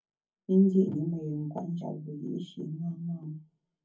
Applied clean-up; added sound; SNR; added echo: none; none; none; reverberation time 0.3 s.